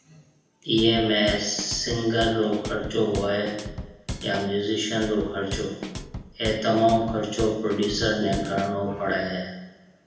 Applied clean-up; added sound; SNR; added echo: none; Drum kit; 10 dB; reverberation time 0.9 s.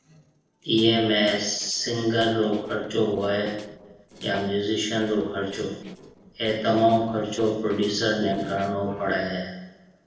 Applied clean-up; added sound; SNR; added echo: neural separator model SepFormer DNS4.